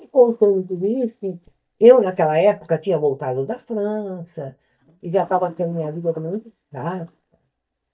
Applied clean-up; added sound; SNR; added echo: neural mask model DeepFilterNet 3.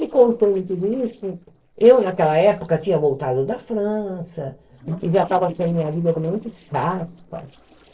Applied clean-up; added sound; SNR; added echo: neural separator model SepFormer DNS4.